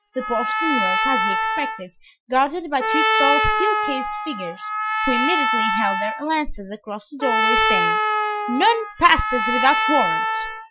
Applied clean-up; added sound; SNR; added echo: classical method Wiener filter.